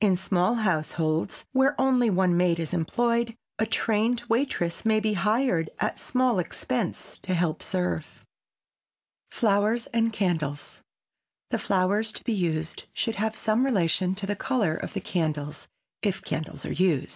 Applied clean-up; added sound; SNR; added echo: none; none; none; none.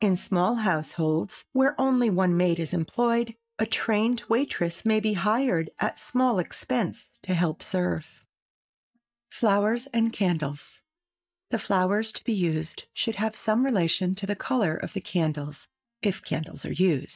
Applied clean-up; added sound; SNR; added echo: neural mask model DeepFilterNet 3.